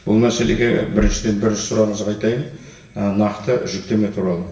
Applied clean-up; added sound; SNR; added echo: none; none; none; reverberation time 0.9 s.